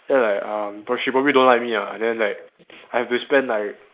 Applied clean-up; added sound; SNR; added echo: neural mask model Resemble Enhance denoiser.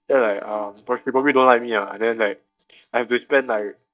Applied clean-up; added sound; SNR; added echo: neural mask model DeepFilterNet 3.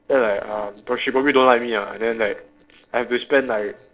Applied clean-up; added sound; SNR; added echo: neural separator model SepFormer DNS4.